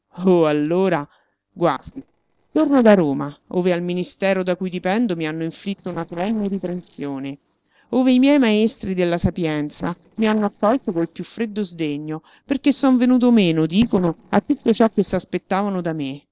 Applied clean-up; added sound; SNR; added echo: neural separator model SepFormer DNS4.